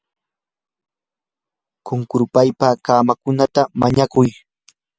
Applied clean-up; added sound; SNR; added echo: none; none; none; none.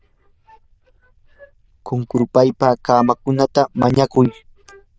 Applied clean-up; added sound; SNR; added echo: neural diffusion model UNIVERSE++.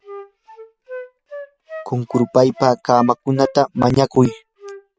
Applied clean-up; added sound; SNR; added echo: none; Wind instrument, woodwind instrument; 16 dB; none.